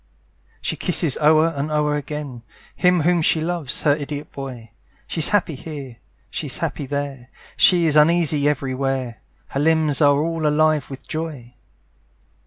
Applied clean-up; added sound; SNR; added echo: none; none; none; none.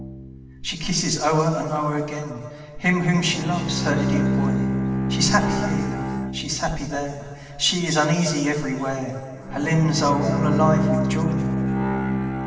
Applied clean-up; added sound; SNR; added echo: none; Bowed string instrument; 2 dB; reverberation time 2.3 s.